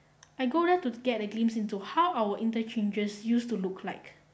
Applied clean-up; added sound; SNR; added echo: none; none; none; none.